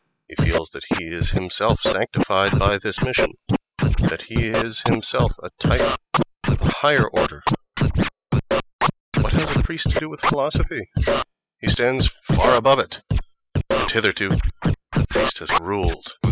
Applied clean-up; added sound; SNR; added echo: classical method spectral subtraction.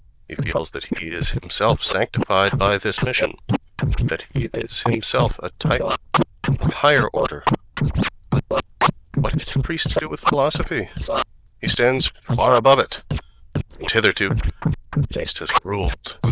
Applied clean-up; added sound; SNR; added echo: neural diffusion model UNIVERSE++.